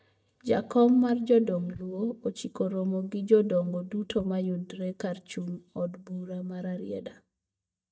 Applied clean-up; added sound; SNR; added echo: neural mask model DeepFilterNet 3.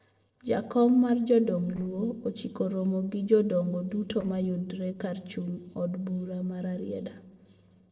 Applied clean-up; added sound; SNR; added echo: neural separator model SepFormer DNS4.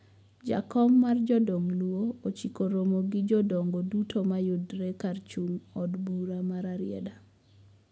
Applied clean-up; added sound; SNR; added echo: none; none; none; none.